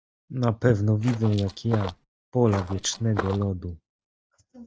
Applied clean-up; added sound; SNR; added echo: neural mask model RNNoise.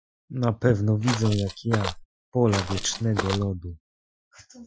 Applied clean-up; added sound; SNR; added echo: classical method Wiener filter.